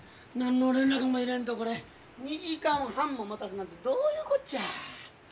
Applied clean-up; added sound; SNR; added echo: none; none; none; none.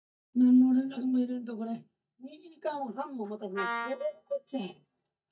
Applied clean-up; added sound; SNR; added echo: neural mask model DeepFilterNet 3.